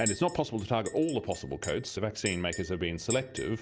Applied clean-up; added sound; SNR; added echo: none; Chink, clink; 10 dB; none.